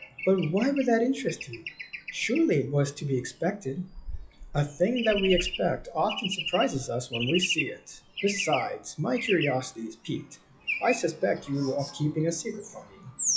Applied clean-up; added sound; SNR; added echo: classical method WPE with log-MMSE.